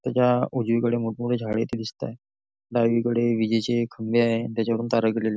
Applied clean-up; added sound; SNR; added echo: none; none; none; none.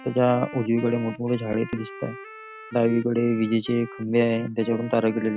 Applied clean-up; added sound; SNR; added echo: none; Wind instrument, woodwind instrument; 17 dB; none.